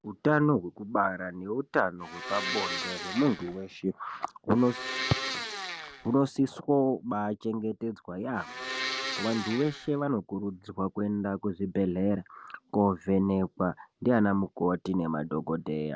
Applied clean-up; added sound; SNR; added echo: none; Domestic sounds, home sounds; 7 dB; none.